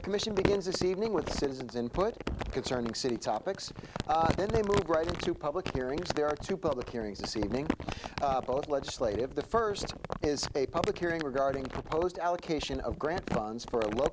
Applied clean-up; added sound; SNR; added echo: none; Crumpling, crinkling; 6 dB; none.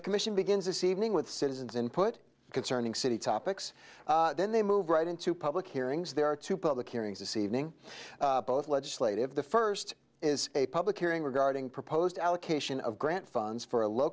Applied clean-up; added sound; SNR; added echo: none; none; none; none.